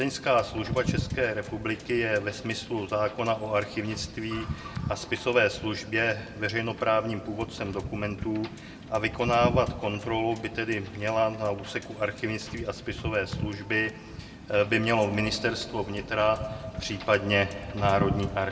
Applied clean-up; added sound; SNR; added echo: none; Wind / Boat, Water vehicle; 9 dB; reverberation time 1.0 s.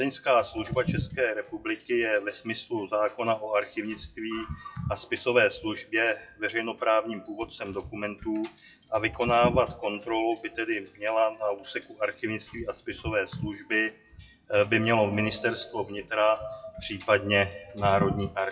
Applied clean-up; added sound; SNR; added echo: classical method WPE with log-MMSE.